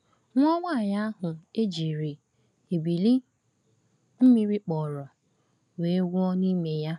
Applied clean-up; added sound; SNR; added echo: none; none; none; none.